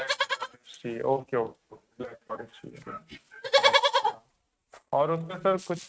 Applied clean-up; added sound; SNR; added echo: neural mask model RNNoise.